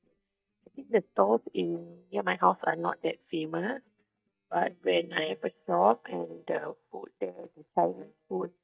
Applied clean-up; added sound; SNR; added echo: neural mask model DeepFilterNet 3.